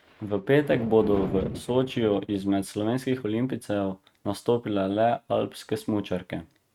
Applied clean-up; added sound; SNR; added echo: neural mask model RNNoise.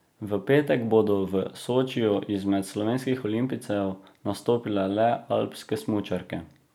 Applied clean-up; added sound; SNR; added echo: none; none; none; none.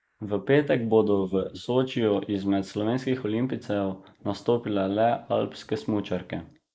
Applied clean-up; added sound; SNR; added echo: neural mask model Resemble Enhance denoiser.